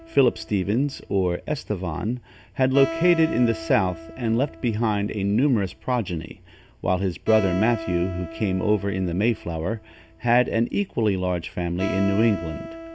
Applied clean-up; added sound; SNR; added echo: none; Acoustic guitar; 13 dB; none.